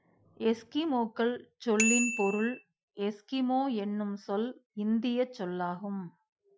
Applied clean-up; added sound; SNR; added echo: classical method Wiener filter.